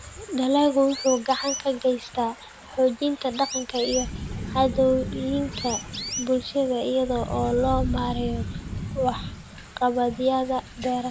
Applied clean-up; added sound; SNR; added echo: none; Chirp, tweet + Thunder / Rain; 9 dB; none.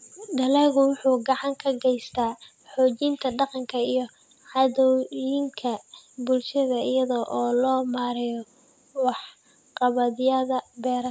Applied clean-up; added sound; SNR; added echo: none; none; none; none.